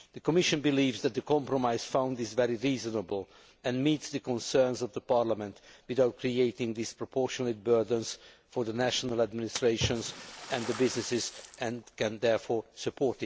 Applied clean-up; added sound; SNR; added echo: none; Splash, splatter; 18 dB; none.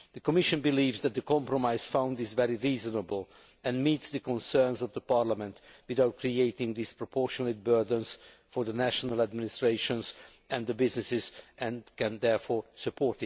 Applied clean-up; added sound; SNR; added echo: none; none; none; none.